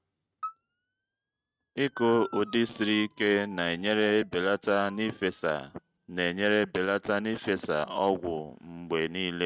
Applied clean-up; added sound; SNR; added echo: neural mask model RNNoise.